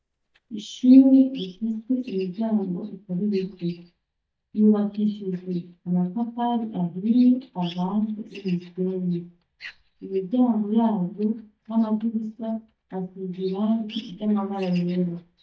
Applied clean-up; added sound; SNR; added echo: neural mask model DeepFilterNet 3.